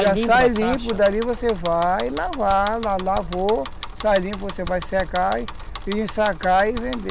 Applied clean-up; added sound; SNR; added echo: none; Bicycle; 9 dB; none.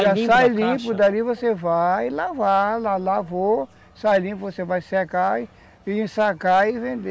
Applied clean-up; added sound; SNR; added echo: none; none; none; none.